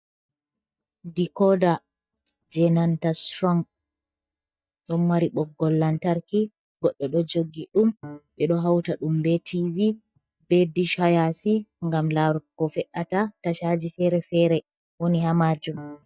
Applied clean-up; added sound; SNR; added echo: neural mask model DeepFilterNet 3.